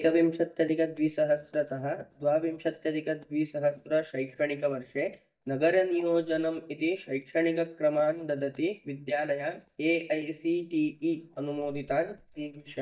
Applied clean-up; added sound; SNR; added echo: neural mask model DeepFilterNet 3.